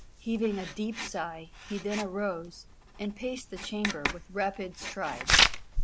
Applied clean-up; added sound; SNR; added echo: none; Writing; -2 dB; none.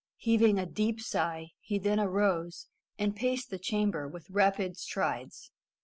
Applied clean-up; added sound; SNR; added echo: none; none; none; none.